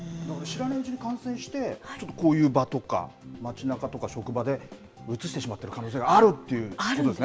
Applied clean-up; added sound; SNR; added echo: none; none; none; none.